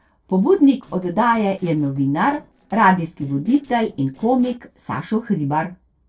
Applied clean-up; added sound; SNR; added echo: neural separator model SepFormer DNS4.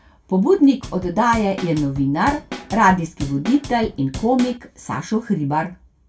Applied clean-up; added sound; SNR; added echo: none; Drum / Drum kit; 13 dB; reverberation time 0.2 s.